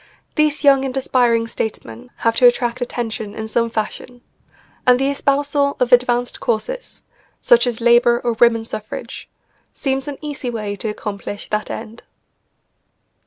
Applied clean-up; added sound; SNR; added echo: none; none; none; none.